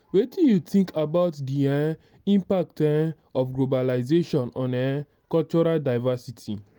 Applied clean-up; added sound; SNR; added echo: none; none; none; none.